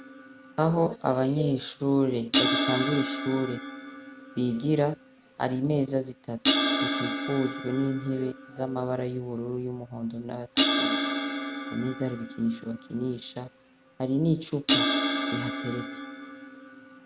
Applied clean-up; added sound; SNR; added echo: none; Crash cymbal; 2 dB; none.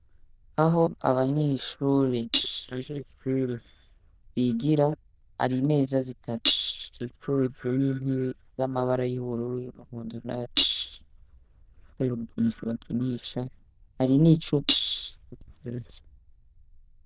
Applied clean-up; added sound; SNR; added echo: neural diffusion model UNIVERSE++.